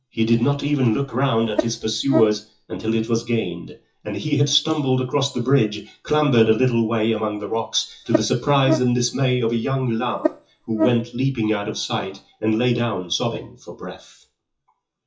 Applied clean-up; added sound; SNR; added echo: classical method WPE with log-MMSE.